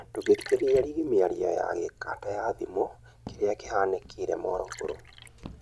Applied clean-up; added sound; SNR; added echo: none; Walk, footsteps + Liquid; 18 dB; none.